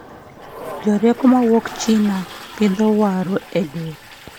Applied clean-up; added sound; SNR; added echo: none; Toilet flush; 17 dB; none.